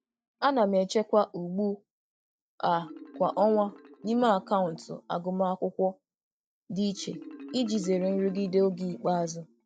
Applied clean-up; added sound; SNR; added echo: neural mask model DeepFilterNet 3.